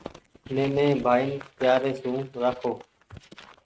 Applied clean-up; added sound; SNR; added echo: neural mask model RNNoise.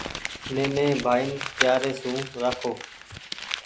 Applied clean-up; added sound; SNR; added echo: none; Crumpling, crinkling; 7 dB; none.